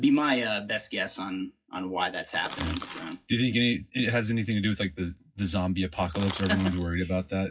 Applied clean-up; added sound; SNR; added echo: classical method WPE with log-MMSE.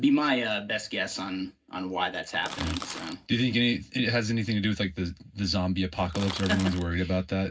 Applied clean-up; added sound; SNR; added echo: none; Crackle; 11 dB; reverberation time 0.4 s.